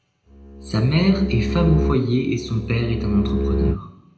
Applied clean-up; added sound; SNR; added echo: none; Bowed string instrument; 3 dB; reverberation time 0.7 s.